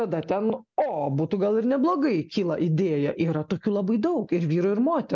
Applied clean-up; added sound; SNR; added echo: none; none; none; none.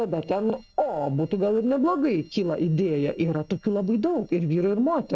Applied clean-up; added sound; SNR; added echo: neural separator model SepFormer DNS4.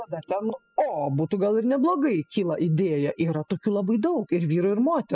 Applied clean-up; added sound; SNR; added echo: classical method spectral subtraction.